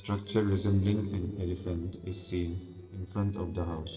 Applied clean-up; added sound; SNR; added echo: neural separator model SepFormer DNS4.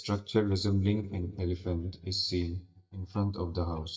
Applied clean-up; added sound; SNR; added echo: neural mask model DeepFilterNet 3.